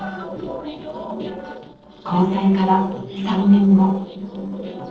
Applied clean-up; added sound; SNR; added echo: neural separator model SepFormer DNS4.